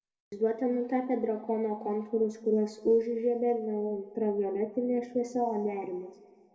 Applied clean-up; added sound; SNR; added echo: none; none; none; reverberation time 1.6 s.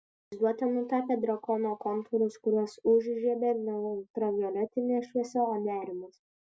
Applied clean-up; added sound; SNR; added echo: none; none; none; none.